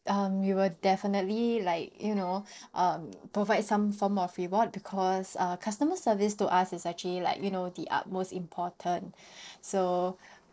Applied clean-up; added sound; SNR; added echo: neural separator model SepFormer DNS4.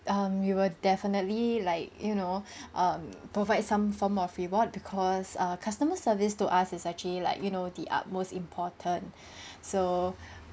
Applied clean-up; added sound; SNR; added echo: none; none; none; none.